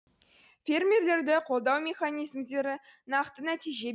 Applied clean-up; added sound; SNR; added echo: none; none; none; none.